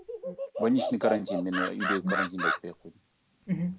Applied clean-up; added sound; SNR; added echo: neural mask model Resemble Enhance denoiser.